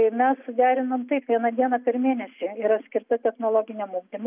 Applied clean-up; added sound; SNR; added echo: none; none; none; none.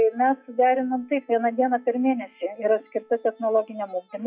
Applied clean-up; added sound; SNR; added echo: classical method log-MMSE.